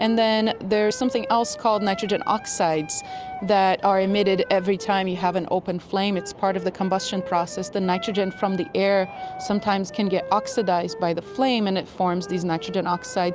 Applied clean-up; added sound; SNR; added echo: none; Wind instrument, woodwind instrument; 15 dB; none.